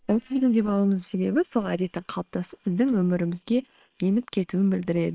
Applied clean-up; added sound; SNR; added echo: neural separator model SepFormer WHAM!.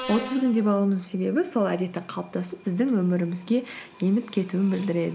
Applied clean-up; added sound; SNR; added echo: none; Subway, metro, underground; 18 dB; none.